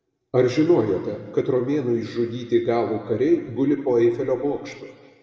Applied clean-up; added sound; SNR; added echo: none; none; none; reverberation time 1.5 s.